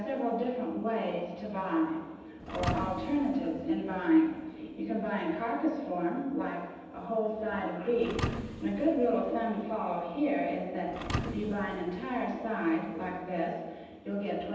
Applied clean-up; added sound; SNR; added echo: none; Thump, thud; 9 dB; reverberation time 1.1 s.